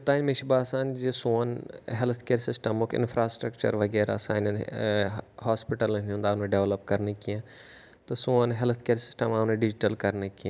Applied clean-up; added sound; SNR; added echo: none; none; none; none.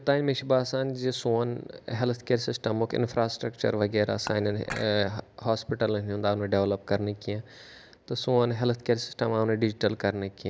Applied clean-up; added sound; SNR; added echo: none; Dishes, pots, and pans / Chink, clink; 13 dB; none.